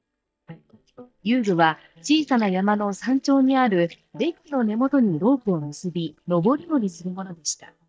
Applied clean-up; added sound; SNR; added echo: neural mask model DeepFilterNet 3.